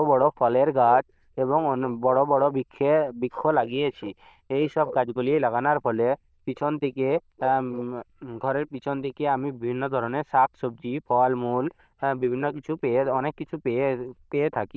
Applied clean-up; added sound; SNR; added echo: neural diffusion model UNIVERSE++.